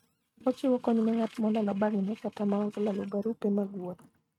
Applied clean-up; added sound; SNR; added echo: neural mask model RNNoise.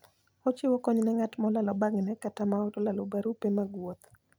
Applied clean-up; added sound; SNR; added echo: none; none; none; none.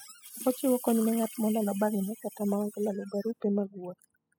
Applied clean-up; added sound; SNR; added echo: classical method spectral subtraction.